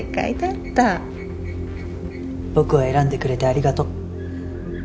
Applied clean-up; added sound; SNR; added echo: none; none; none; none.